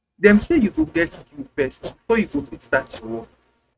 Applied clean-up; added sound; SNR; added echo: neural mask model RNNoise.